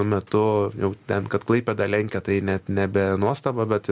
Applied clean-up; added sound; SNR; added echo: none; none; none; none.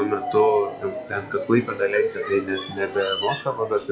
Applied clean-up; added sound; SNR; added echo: classical method log-MMSE.